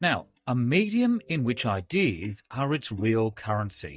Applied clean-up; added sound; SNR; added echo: neural mask model DeepFilterNet 3.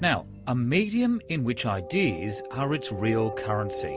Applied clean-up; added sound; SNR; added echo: none; none; none; none.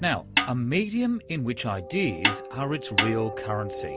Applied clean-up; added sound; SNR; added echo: none; Snare drum; 1 dB; none.